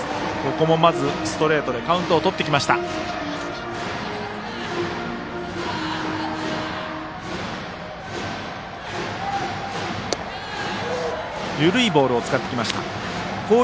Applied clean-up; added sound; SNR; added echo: none; none; none; none.